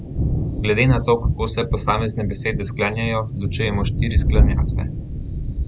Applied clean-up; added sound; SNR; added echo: none; Thunder; -1 dB; none.